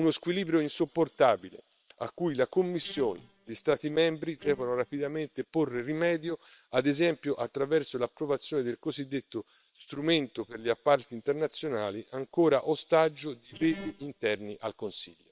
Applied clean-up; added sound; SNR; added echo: neural separator model SepFormer WHAM!.